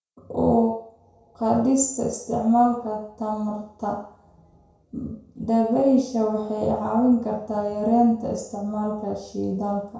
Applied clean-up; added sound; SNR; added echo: none; none; none; reverberation time 0.6 s.